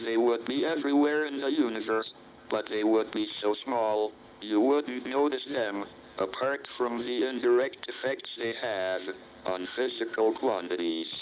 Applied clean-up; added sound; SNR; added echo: none; none; none; none.